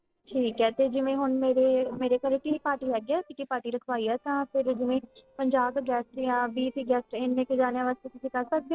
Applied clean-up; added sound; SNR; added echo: neural separator model SepFormer DNS4.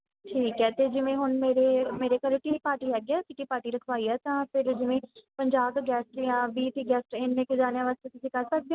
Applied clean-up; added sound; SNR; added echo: none; none; none; none.